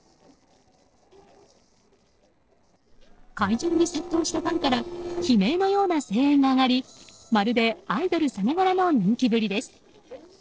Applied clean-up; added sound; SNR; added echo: neural separator model SepFormer DNS4.